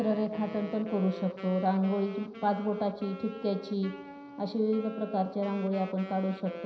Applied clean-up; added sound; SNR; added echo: none; Wind instrument, woodwind instrument; 14 dB; reverberation time 0.9 s.